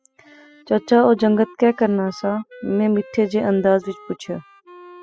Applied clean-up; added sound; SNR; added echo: classical method spectral subtraction.